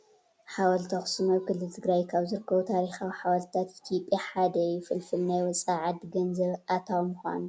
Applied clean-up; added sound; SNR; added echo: none; none; none; none.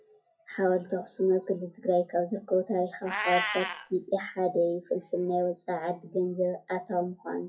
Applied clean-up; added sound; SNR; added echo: classical method WPE with log-MMSE.